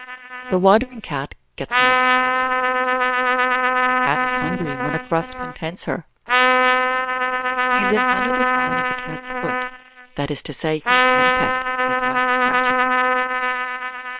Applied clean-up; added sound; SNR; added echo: neural separator model SepFormer WHAM!.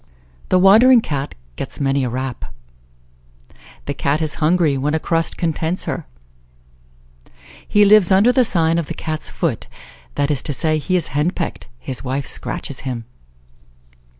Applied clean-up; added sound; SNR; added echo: none; none; none; none.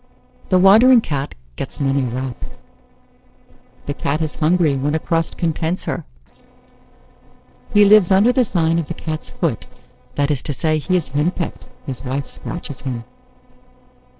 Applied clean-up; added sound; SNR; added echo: neural separator model SepFormer DNS4.